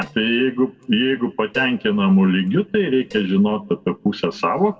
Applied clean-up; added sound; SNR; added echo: neural separator model SepFormer DNS4.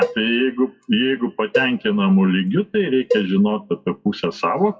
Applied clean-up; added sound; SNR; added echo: classical method WPE with log-MMSE.